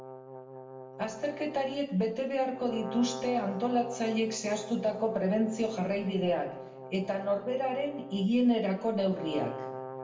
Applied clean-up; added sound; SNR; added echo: none; Brass instrument; 13 dB; reverberation time 0.7 s.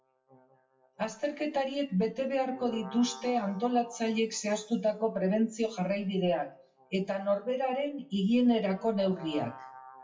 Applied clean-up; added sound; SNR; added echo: classical method WPE with log-MMSE.